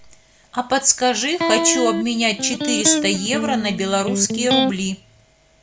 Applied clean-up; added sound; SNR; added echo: none; Electric guitar; 2 dB; none.